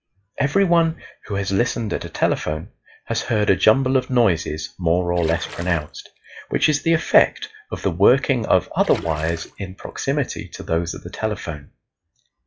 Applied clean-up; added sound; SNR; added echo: classical method log-MMSE.